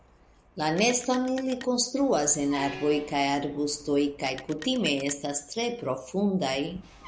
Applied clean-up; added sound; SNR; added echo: none; Truck + Telephone; 19 dB; none.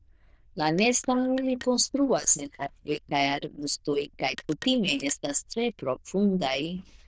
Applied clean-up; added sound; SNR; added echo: neural diffusion model UNIVERSE++.